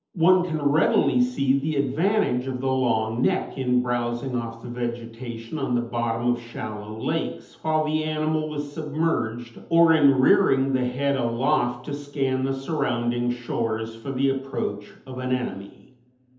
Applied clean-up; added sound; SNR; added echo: none; none; none; reverberation time 0.8 s.